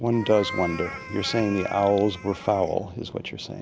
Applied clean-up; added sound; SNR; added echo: none; Meow; 14 dB; none.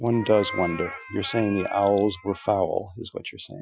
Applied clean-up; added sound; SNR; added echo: classical method Wiener filter.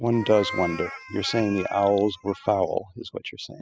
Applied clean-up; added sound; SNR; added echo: classical method spectral subtraction.